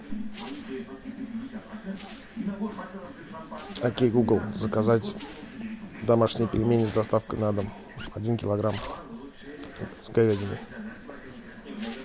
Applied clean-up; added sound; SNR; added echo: none; Zipper (clothing); 19 dB; none.